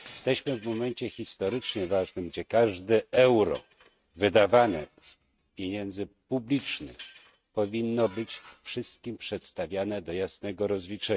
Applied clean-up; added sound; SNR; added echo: neural mask model RNNoise.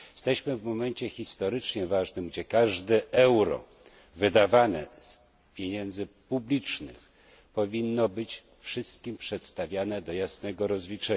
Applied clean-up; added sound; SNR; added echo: none; none; none; none.